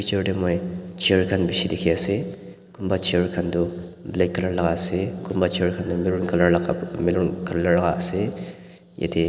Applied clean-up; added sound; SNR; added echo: none; none; none; none.